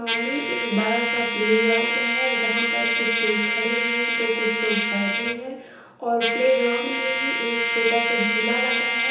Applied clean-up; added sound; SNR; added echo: none; Trumpet; -1 dB; reverberation time 1.2 s.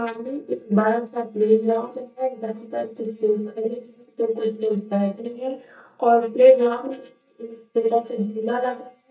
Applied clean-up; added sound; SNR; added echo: neural mask model DeepFilterNet 3.